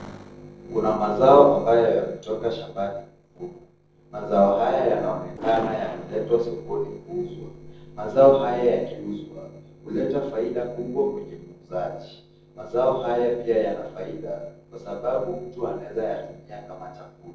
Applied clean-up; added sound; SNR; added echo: neural separator model SepFormer DNS4.